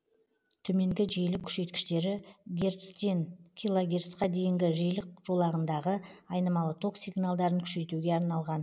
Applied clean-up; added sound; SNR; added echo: none; none; none; none.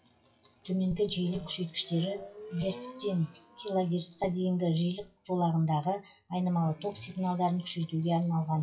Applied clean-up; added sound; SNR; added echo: classical method WPE with log-MMSE.